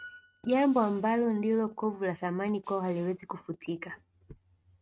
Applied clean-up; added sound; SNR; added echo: neural mask model RNNoise.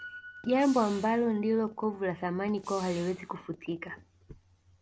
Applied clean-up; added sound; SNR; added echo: none; Piano + Gunshot, gunfire; 20 dB; none.